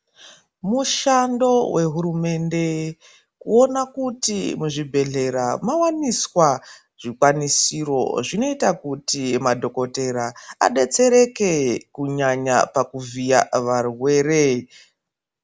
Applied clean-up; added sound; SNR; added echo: none; none; none; none.